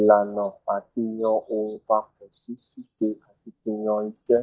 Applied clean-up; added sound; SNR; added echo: neural mask model DeepFilterNet 3.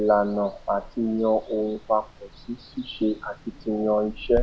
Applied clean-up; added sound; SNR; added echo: none; Water; 13 dB; none.